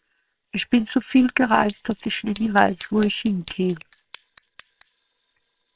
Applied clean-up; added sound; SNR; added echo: neural separator model SepFormer WHAMR!.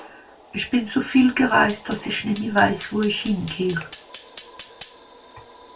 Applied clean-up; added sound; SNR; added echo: none; Fire; 20 dB; reverberation time 0.2 s.